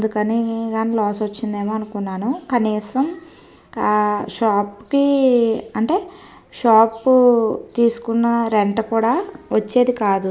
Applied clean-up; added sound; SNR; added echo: none; none; none; none.